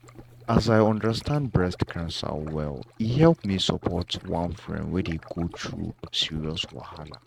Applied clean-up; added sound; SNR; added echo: neural mask model RNNoise.